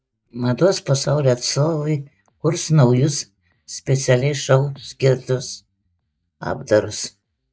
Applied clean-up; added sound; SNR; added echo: neural mask model DeepFilterNet 3.